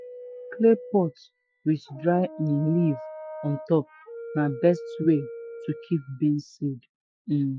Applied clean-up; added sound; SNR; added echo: classical method Wiener filter.